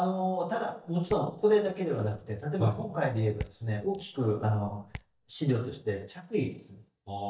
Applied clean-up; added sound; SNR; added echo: neural mask model DeepFilterNet 3.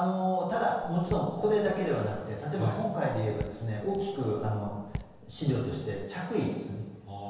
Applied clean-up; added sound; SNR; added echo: none; Raindrop / Drip; 13 dB; reverberation time 1.2 s.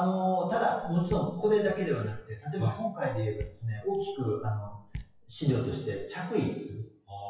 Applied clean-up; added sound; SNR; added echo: classical method WPE with log-MMSE.